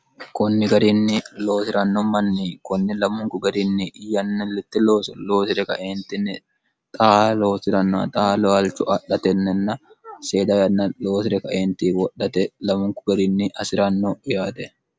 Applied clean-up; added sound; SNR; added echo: none; none; none; none.